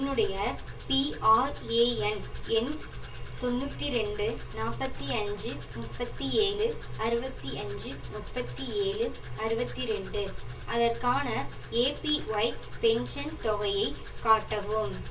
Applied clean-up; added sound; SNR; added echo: none; Domestic sounds, home sounds; 19 dB; reverberation time 0.2 s.